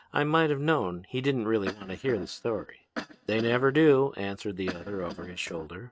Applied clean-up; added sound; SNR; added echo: neural mask model RNNoise.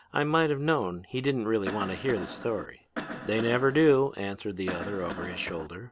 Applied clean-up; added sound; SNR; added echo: none; Cough; 11 dB; none.